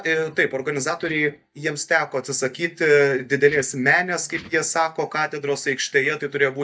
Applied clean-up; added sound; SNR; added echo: neural mask model DeepFilterNet 3.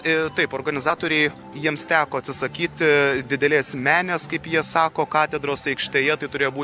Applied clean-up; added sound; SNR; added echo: none; none; none; none.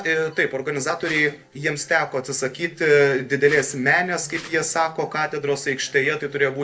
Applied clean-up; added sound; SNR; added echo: neural separator model SepFormer DNS4.